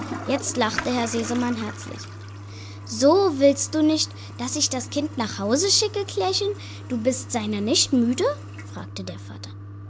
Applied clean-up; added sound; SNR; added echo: none; Toilet flush; 12 dB; none.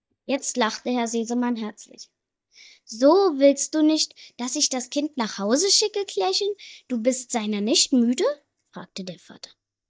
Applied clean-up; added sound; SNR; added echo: neural mask model DeepFilterNet 3.